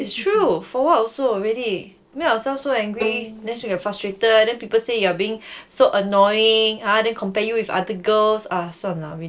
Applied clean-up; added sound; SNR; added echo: neural separator model SepFormer DNS4.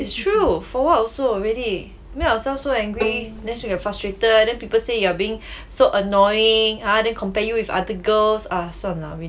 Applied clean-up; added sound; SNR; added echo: none; Bowed string instrument; 9 dB; none.